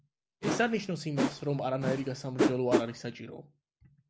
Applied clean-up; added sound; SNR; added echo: none; Whoosh, swoosh, swish; 0 dB; none.